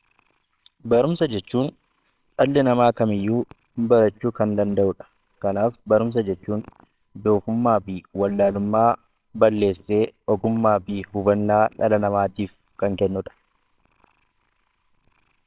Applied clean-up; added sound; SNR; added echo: neural separator model SepFormer WHAMR!.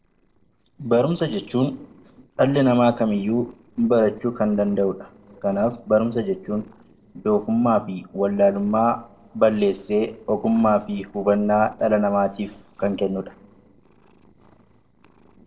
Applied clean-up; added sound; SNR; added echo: neural separator model SepFormer DNS4.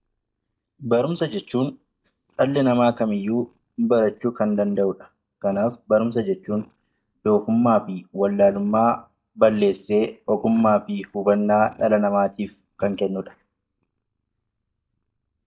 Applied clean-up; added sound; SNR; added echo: neural mask model DeepFilterNet 3.